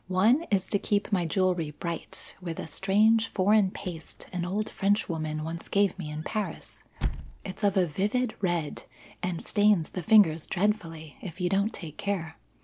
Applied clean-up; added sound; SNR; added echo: none; Squeak / Slam / Wood; 11 dB; none.